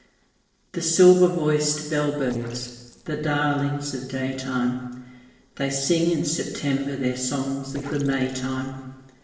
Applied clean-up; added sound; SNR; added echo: neural separator model SepFormer DNS4.